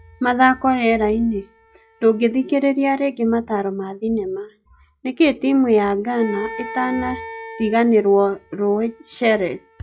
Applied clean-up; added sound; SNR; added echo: classical method log-MMSE.